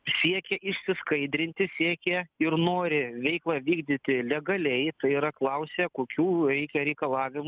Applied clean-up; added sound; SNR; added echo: none; none; none; none.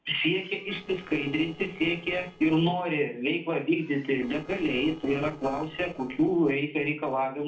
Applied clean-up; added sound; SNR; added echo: neural separator model SepFormer DNS4.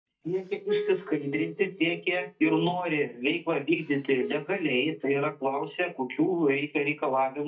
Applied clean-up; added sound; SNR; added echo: neural mask model DeepFilterNet 3.